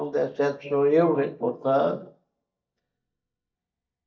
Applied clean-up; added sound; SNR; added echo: neural mask model DeepFilterNet 3.